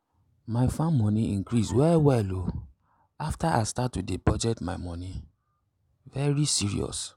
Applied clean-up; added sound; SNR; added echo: none; none; none; none.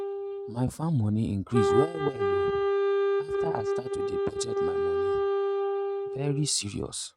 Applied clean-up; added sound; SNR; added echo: neural mask model RNNoise.